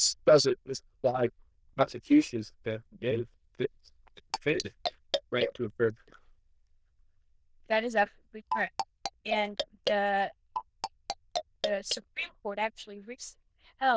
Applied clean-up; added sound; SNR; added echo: neural diffusion model UNIVERSE++.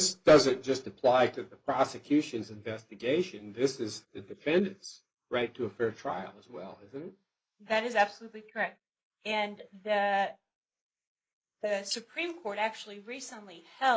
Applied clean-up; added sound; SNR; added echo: neural mask model Resemble Enhance denoiser.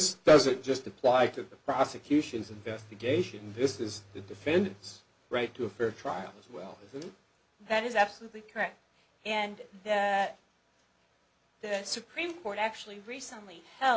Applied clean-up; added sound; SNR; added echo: none; none; none; none.